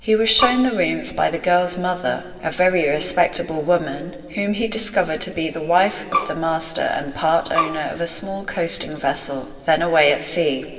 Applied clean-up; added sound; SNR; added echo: none; Bowed string instrument; 5 dB; reverberation time 1.9 s.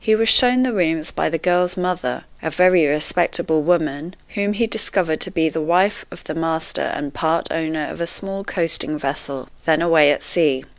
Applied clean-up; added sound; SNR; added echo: none; none; none; none.